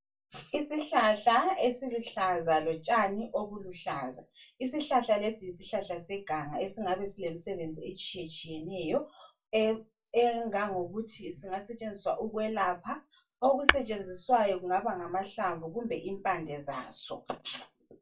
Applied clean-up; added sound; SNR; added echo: none; Tap / Hammer; 0 dB; reverberation time 0.2 s.